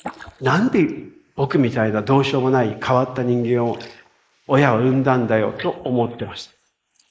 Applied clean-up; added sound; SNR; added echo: neural mask model Resemble Enhance denoiser.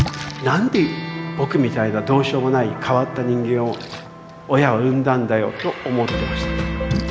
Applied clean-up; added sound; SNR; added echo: none; Splash, splatter; 13 dB; none.